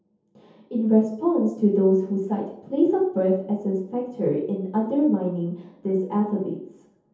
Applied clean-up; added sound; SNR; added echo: none; none; none; reverberation time 0.7 s.